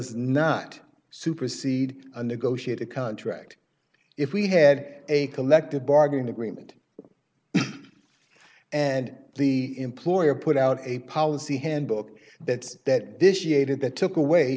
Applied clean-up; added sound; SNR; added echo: none; none; none; none.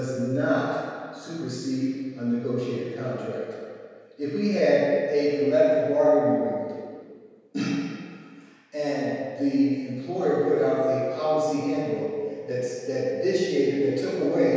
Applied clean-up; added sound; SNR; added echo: none; none; none; reverberation time 1.9 s.